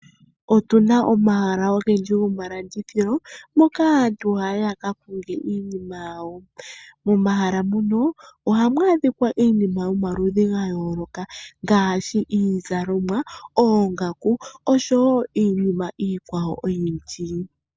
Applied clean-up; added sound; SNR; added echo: none; none; none; none.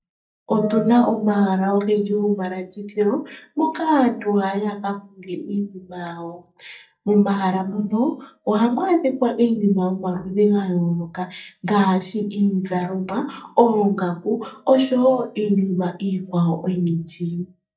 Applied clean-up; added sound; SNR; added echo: neural mask model DeepFilterNet 3.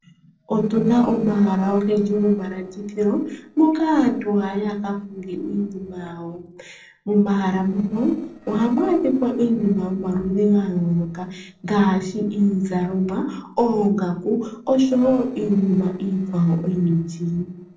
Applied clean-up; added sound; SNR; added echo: neural separator model SepFormer DNS4.